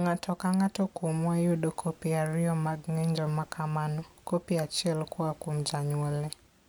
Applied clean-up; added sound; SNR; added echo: none; none; none; none.